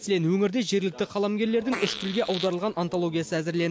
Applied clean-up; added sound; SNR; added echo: none; Fart; 11 dB; none.